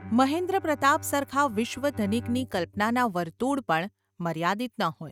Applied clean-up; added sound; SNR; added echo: neural mask model RNNoise.